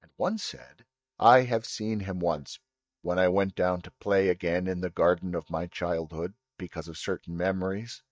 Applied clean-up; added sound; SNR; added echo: neural mask model DeepFilterNet 3.